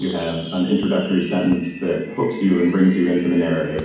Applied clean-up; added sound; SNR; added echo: none; Fireworks; 17 dB; reverberation time 1.2 s.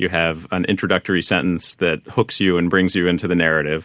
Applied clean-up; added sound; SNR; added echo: none; none; none; none.